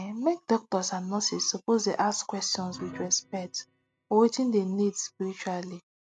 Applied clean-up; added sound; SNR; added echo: neural mask model RNNoise.